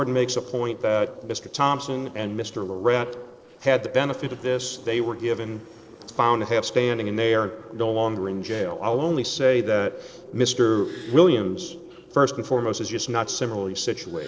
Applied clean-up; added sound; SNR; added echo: neural separator model SepFormer DNS4.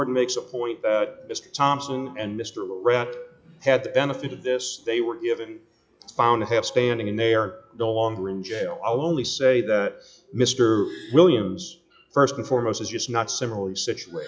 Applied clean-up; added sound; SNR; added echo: classical method log-MMSE.